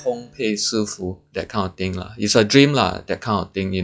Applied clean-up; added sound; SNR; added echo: classical method log-MMSE.